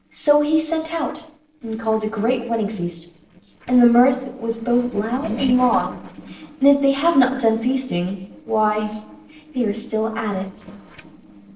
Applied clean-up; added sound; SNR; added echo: neural separator model SepFormer DNS4.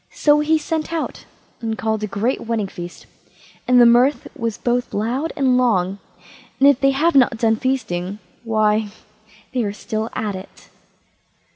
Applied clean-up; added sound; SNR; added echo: none; none; none; none.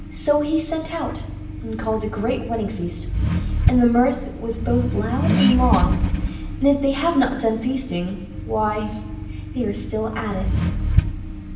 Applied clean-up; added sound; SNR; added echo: none; Accelerating, revving, vroom; 1 dB; reverberation time 0.7 s.